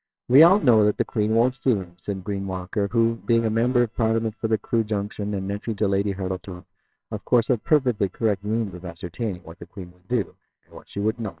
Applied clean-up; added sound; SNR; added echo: neural separator model SepFormer WHAMR!.